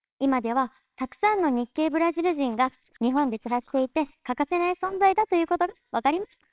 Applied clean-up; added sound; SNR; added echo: neural separator model SepFormer WHAMR!.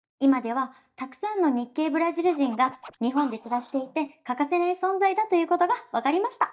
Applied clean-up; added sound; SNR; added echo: neural mask model DeepFilterNet 3.